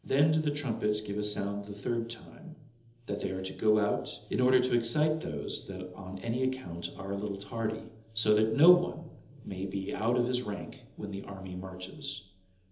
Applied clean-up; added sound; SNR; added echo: none; none; none; reverberation time 1.2 s.